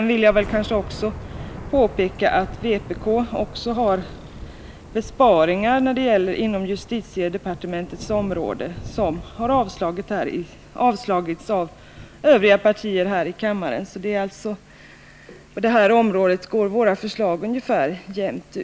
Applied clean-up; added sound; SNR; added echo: none; Thunder / Rain; 17 dB; none.